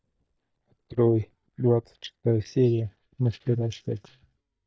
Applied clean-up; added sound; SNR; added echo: neural mask model DeepFilterNet 3.